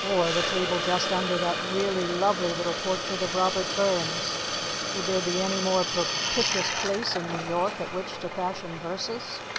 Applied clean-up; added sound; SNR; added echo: none; Hiss + Drill; 1 dB; none.